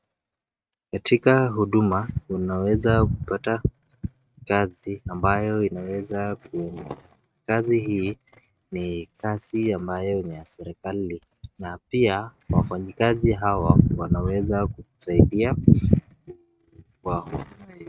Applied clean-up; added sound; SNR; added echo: neural mask model RNNoise.